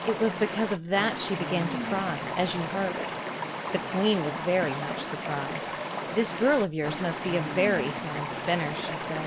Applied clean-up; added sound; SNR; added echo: none; Stream; 4 dB; none.